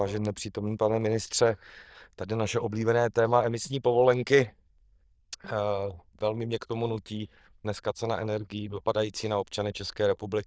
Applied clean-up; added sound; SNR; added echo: neural diffusion model UNIVERSE++.